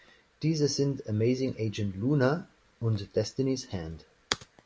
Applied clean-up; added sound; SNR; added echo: none; none; none; none.